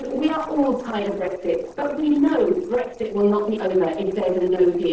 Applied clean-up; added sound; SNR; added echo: neural separator model SepFormer DNS4.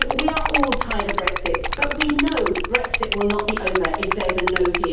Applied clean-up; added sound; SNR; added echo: none; Liquid; -1 dB; reverberation time 0.7 s.